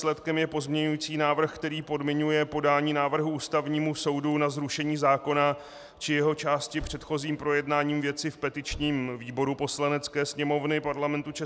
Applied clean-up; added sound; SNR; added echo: none; Car; 19 dB; none.